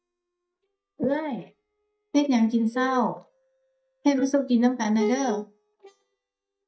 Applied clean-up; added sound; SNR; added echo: neural mask model DeepFilterNet 3.